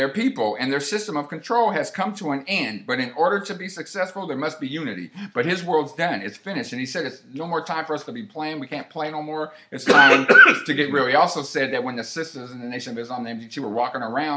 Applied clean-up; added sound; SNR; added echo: none; none; none; none.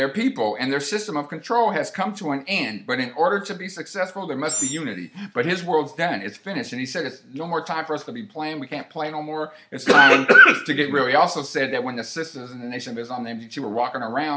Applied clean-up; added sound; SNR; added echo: none; Animal; 9 dB; none.